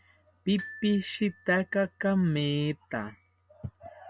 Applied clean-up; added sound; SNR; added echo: none; Glockenspiel; 20 dB; none.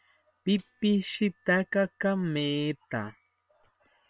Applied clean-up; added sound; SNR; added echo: neural separator model SepFormer WHAM!.